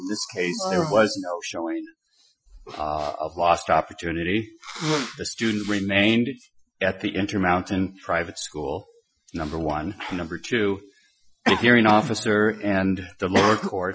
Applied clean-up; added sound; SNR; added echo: classical method Wiener filter.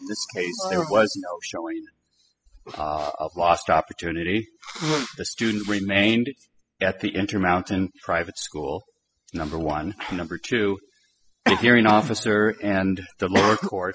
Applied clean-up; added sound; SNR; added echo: classical method spectral subtraction.